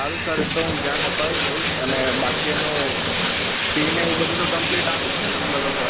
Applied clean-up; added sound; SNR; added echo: none; Bathtub (filling or washing); -4 dB; none.